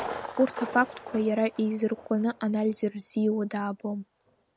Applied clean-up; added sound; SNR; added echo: none; Thunder; 14 dB; none.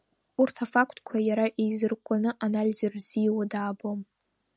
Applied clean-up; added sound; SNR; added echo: none; none; none; none.